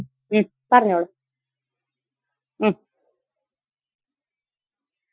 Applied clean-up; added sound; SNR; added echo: classical method Wiener filter.